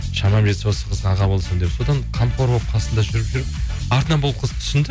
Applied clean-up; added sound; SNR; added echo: none; none; none; none.